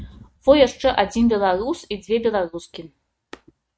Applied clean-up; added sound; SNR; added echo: neural mask model RNNoise.